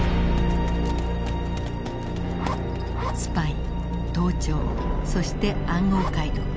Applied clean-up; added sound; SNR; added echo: none; Zipper (clothing); 13 dB; none.